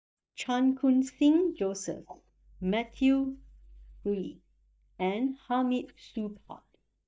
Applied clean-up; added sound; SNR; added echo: neural mask model DeepFilterNet 3.